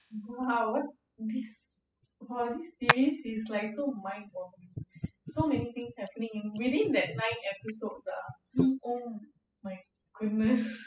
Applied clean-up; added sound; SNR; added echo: classical method spectral subtraction.